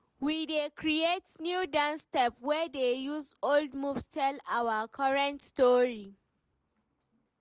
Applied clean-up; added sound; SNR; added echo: none; none; none; none.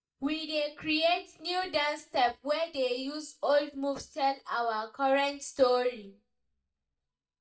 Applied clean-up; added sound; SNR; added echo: neural mask model DeepFilterNet 3.